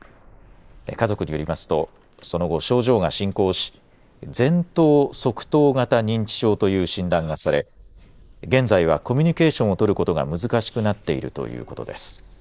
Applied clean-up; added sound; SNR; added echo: neural mask model Resemble Enhance denoiser.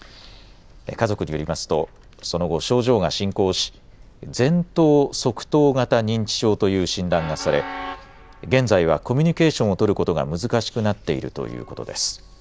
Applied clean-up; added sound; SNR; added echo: none; Train; 20 dB; none.